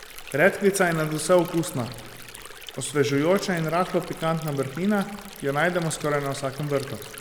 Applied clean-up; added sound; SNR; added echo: none; Stream; 16 dB; none.